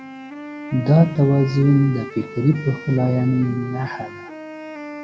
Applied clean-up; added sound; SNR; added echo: none; Wind instrument, woodwind instrument; 15 dB; none.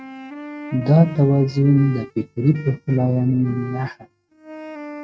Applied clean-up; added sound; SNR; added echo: neural mask model RNNoise.